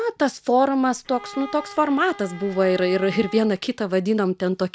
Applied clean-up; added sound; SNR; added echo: none; Bowed string instrument; 18 dB; none.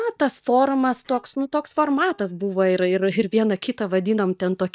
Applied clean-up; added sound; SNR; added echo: neural mask model DeepFilterNet 3.